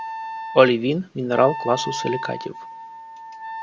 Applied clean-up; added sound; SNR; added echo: none; Wind instrument, woodwind instrument; 10 dB; none.